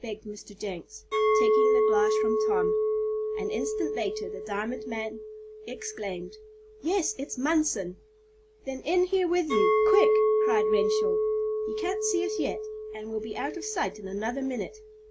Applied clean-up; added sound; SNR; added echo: none; Chink, clink; -3 dB; none.